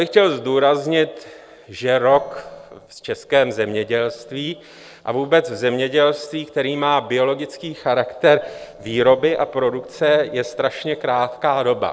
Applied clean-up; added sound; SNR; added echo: neural separator model SepFormer DNS4.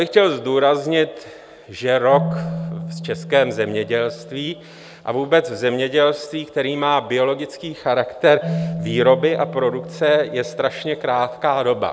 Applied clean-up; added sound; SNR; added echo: none; Marimba, xylophone; 13 dB; none.